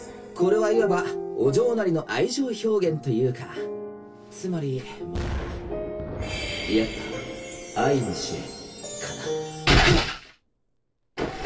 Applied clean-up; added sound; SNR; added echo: none; Explosion; 15 dB; reverberation time 0.1 s.